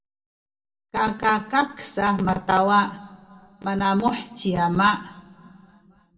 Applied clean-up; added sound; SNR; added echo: none; none; none; reverberation time 1.3 s.